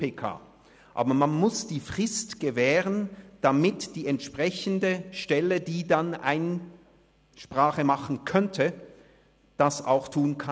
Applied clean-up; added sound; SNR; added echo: none; none; none; none.